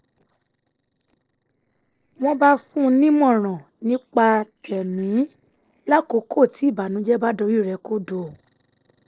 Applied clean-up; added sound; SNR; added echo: neural separator model SepFormer DNS4.